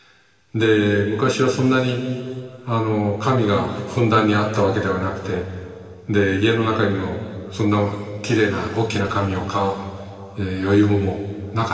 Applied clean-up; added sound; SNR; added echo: none; none; none; reverberation time 2.5 s.